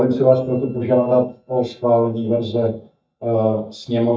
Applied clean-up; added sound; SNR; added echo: neural mask model DeepFilterNet 3.